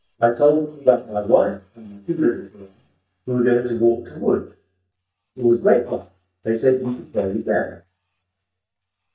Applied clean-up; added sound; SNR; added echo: neural mask model DeepFilterNet 3.